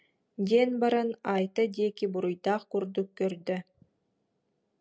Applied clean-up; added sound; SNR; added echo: none; none; none; none.